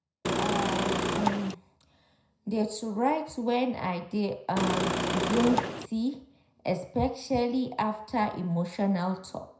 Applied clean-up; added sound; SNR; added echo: none; Engine / Car; -2 dB; reverberation time 0.5 s.